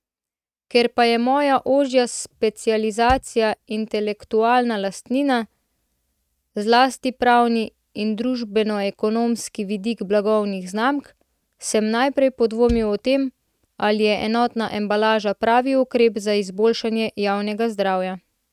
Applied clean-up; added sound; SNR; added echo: neural mask model RNNoise.